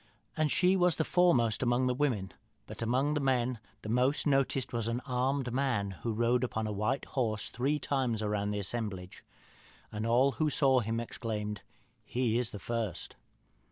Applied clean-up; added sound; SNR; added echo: none; none; none; none.